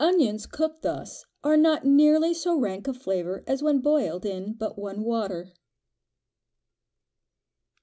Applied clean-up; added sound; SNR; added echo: none; none; none; none.